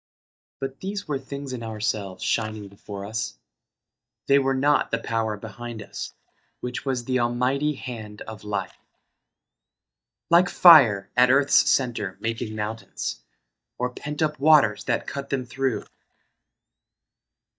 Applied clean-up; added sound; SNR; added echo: neural mask model DeepFilterNet 3.